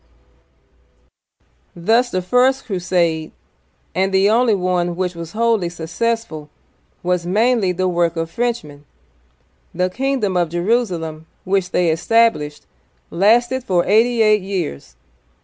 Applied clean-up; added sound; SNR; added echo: none; none; none; none.